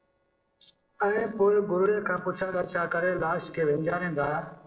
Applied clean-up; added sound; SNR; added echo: neural separator model SepFormer DNS4.